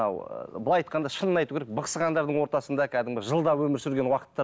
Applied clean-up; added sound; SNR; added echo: none; none; none; none.